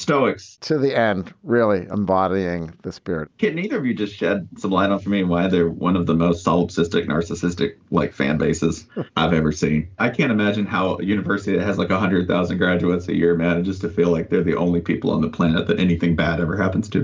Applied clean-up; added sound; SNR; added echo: none; none; none; none.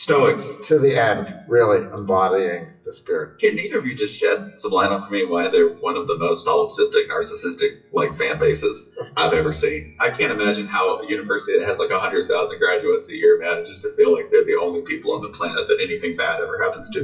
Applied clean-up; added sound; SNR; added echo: classical method WPE with log-MMSE.